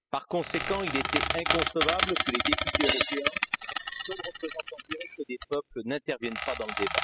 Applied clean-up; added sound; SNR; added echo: classical method spectral subtraction.